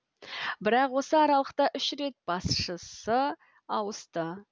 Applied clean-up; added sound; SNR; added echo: none; none; none; none.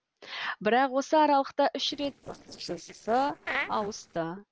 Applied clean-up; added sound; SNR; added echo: neural separator model SepFormer DNS4.